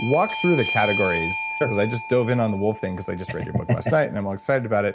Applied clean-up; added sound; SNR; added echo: none; Bell / Doorbell; 9 dB; none.